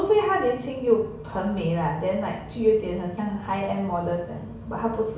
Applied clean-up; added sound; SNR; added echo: none; none; none; reverberation time 0.6 s.